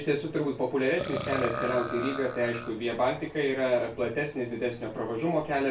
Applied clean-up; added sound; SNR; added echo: none; Burping, eructation; 8 dB; reverberation time 0.3 s.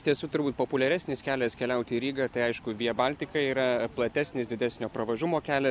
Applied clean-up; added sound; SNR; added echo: none; none; none; none.